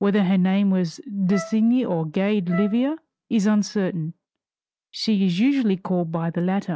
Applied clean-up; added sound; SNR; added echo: none; Wind instrument, woodwind instrument; 16 dB; none.